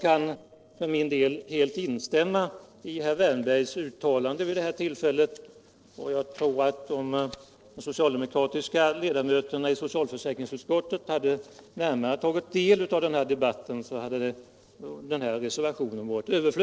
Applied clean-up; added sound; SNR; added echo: neural separator model SepFormer DNS4.